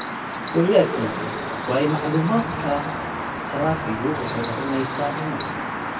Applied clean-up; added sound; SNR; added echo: none; Chirp, tweet; 5 dB; reverberation time 2.1 s.